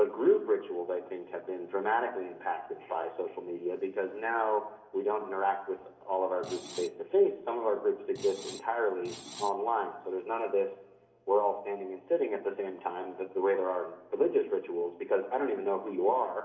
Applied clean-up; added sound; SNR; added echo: none; Screech; 15 dB; reverberation time 2.1 s.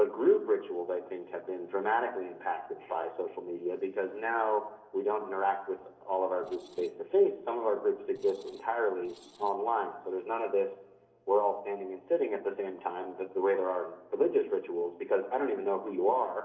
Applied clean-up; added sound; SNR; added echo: neural separator model SepFormer DNS4.